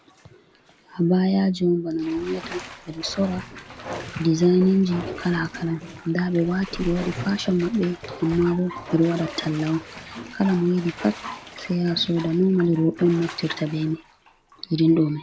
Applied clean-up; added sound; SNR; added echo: none; Bathtub (filling or washing); 15 dB; none.